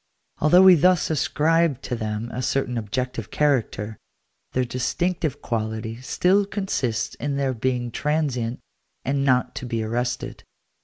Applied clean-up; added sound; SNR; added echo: none; none; none; none.